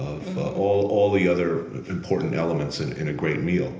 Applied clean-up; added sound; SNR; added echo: none; none; none; reverberation time 0.8 s.